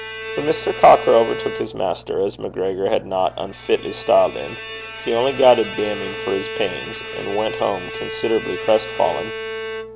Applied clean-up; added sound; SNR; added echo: none; Bowed string instrument; 11 dB; none.